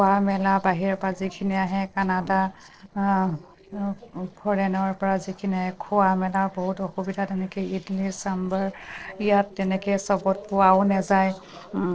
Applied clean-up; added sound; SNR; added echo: neural separator model SepFormer DNS4.